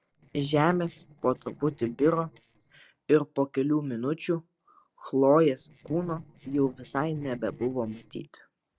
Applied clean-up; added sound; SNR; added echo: neural separator model SepFormer DNS4.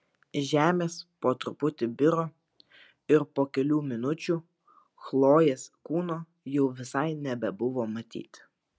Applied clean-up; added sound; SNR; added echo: none; none; none; none.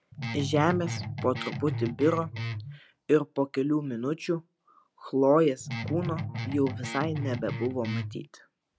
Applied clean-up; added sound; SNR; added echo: none; Guitar; 5 dB; none.